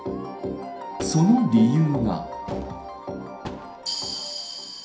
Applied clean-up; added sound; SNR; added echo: none; Crowd / Fireworks; 19 dB; reverberation time 0.5 s.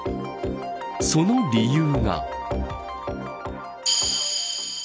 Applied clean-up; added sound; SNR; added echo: none; none; none; none.